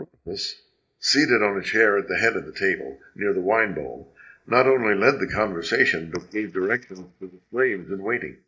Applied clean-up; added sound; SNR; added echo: neural mask model DeepFilterNet 3.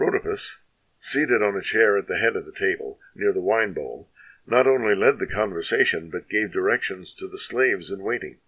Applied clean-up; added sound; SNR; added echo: none; none; none; none.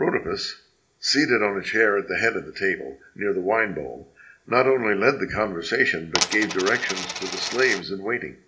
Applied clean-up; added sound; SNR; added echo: none; Coin (dropping); 5 dB; reverberation time 0.4 s.